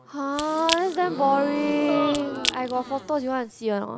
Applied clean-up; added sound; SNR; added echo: none; Crack / Crushing + Gasp; 7 dB; none.